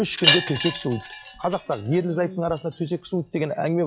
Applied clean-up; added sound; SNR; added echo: classical method log-MMSE.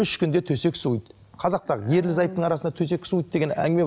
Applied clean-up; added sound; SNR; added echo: none; none; none; none.